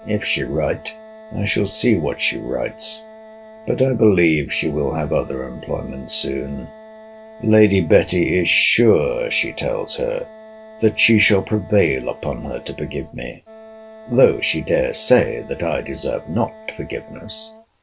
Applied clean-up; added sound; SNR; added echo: none; Wind instrument, woodwind instrument; 20 dB; none.